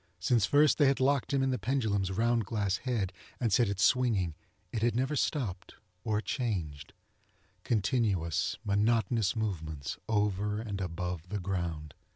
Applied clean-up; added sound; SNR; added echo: none; none; none; none.